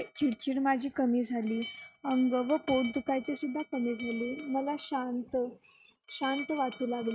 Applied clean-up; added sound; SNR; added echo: neural mask model RNNoise.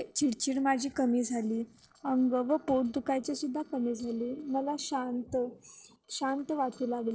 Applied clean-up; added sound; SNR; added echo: neural separator model SepFormer DNS4.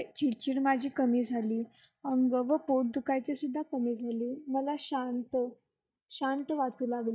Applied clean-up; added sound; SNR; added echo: neural mask model DeepFilterNet 3.